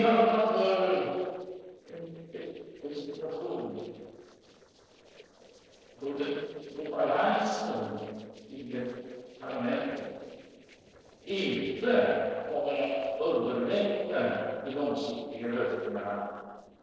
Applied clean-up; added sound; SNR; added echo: neural separator model SepFormer DNS4.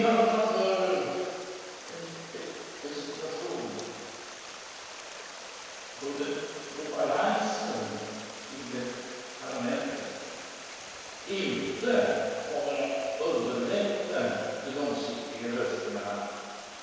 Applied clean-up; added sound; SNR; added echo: none; Stream; 12 dB; reverberation time 1.9 s.